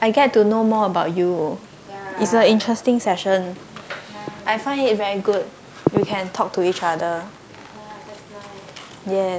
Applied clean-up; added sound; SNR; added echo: none; none; none; none.